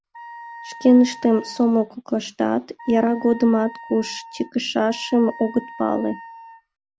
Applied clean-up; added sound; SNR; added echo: none; Wind instrument, woodwind instrument; 18 dB; none.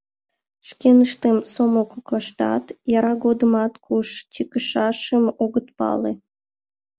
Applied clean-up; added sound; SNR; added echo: none; none; none; none.